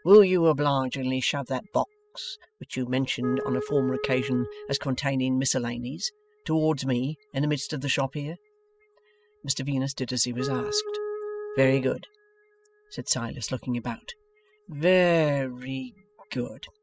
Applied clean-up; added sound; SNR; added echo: classical method spectral subtraction.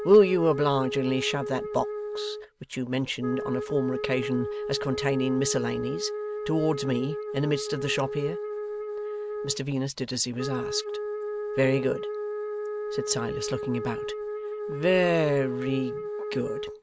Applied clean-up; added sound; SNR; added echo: none; Wind instrument, woodwind instrument; 5 dB; none.